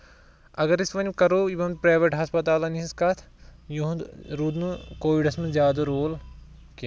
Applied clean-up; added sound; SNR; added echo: none; none; none; none.